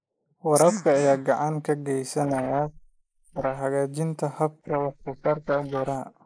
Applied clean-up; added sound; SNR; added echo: neural mask model Resemble Enhance denoiser.